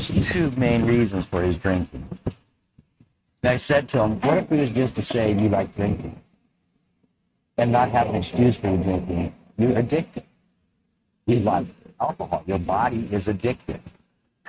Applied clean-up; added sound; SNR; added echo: neural mask model RNNoise.